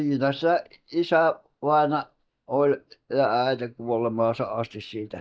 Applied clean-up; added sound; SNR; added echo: neural mask model DeepFilterNet 3.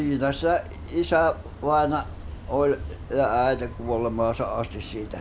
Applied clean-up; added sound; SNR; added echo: none; Vehicle horn, car horn, honking; 12 dB; none.